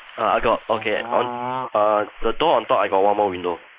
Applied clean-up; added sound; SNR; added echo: neural mask model Resemble Enhance denoiser.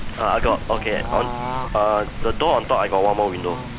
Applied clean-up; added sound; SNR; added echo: none; Bird / Fowl; 6 dB; none.